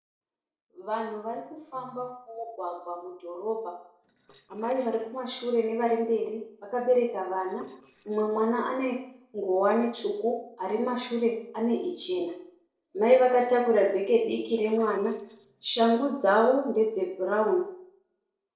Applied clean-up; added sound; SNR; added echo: neural separator model SepFormer DNS4.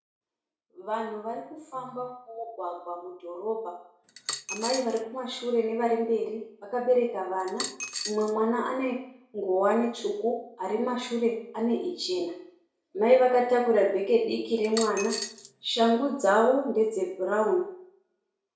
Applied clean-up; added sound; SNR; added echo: none; Coin (dropping); 9 dB; reverberation time 0.6 s.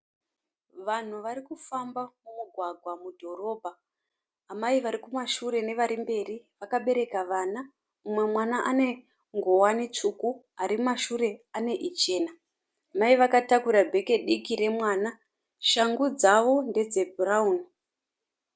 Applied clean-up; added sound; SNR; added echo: none; none; none; none.